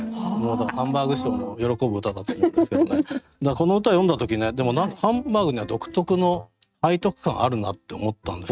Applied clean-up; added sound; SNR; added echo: neural mask model RNNoise.